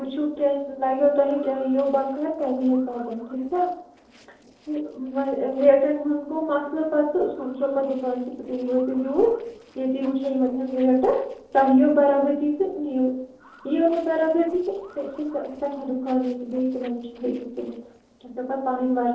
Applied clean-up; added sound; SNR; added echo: neural separator model SepFormer DNS4.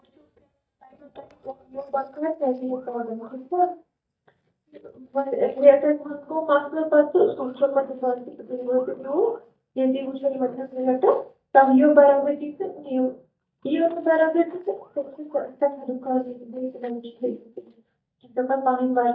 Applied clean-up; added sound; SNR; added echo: neural mask model DeepFilterNet 3.